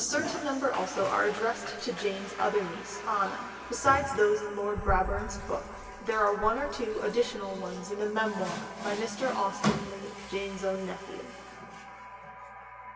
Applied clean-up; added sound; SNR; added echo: none; Water tap, faucet; 9 dB; reverberation time 2.4 s.